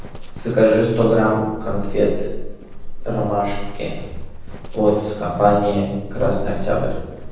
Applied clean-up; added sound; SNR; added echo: none; Livestock, farm animals, working animals; 7 dB; reverberation time 1.1 s.